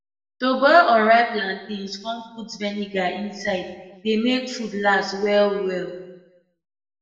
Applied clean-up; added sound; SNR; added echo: none; none; none; reverberation time 0.9 s.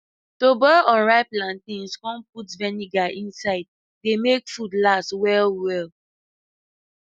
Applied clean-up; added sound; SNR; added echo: none; none; none; none.